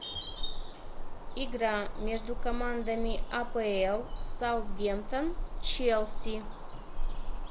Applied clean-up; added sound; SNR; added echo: none; Bird vocalization, bird call, bird song; -2 dB; none.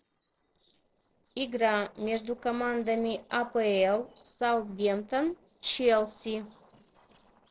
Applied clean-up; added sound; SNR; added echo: neural separator model SepFormer DNS4.